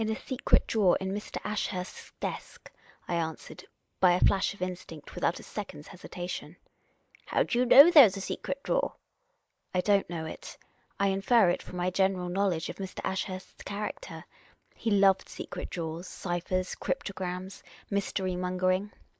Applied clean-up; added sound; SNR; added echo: neural mask model Resemble Enhance denoiser.